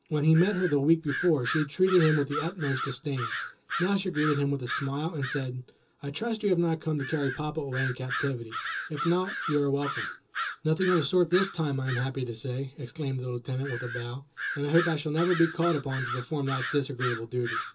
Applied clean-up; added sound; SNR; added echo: none; Bird vocalization, bird call, bird song; 8 dB; reverberation time 0.2 s.